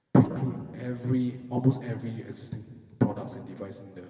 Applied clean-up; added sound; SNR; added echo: none; none; none; reverberation time 2.3 s.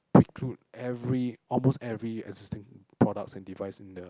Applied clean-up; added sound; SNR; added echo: none; none; none; none.